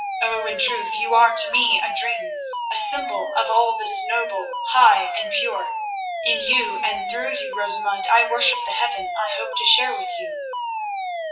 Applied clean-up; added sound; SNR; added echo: classical method WPE with log-MMSE.